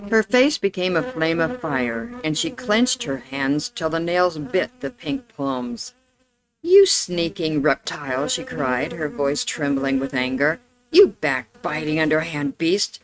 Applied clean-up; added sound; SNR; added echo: neural mask model RNNoise.